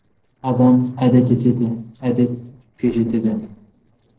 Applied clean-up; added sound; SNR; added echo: neural separator model SepFormer DNS4.